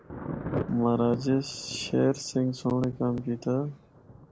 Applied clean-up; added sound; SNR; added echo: none; Thunder; 11 dB; none.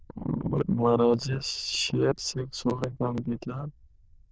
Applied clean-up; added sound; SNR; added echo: neural diffusion model UNIVERSE++.